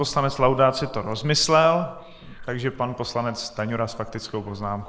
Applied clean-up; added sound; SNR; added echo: neural mask model Resemble Enhance denoiser.